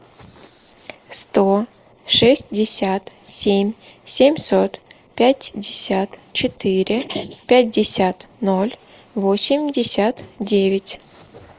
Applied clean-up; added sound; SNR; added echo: neural mask model Resemble Enhance denoiser.